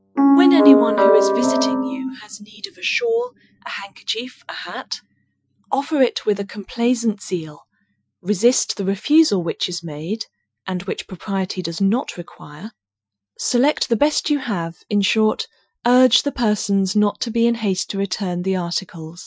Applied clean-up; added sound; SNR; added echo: classical method Wiener filter.